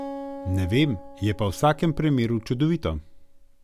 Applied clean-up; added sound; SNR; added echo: none; Acoustic guitar; 16 dB; none.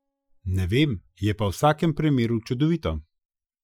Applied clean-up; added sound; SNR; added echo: classical method Wiener filter.